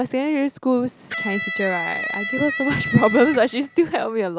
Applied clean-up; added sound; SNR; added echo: none; Electric guitar; 7 dB; none.